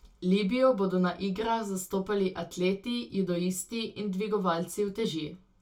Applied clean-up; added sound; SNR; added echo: none; none; none; reverberation time 0.2 s.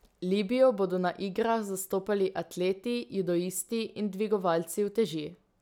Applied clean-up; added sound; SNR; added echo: none; none; none; none.